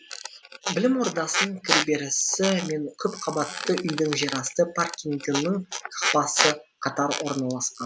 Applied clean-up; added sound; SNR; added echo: none; Squeak; 5 dB; none.